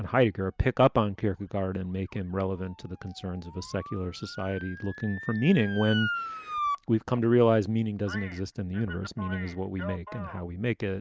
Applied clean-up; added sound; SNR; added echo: none; Motor vehicle (road) / Siren; 12 dB; none.